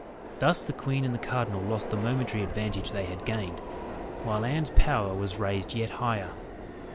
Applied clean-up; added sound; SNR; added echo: none; Subway, metro, underground; 10 dB; none.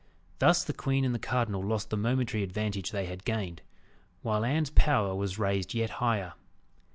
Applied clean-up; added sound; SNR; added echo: none; none; none; none.